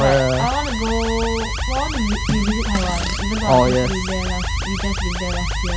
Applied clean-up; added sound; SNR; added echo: none; Alarm + Fart; 8 dB; none.